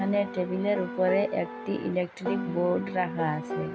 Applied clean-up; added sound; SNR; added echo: none; Piano; 7 dB; none.